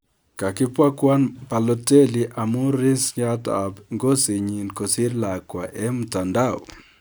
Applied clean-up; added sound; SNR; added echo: none; none; none; none.